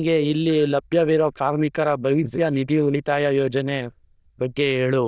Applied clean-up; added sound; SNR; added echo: neural diffusion model UNIVERSE++.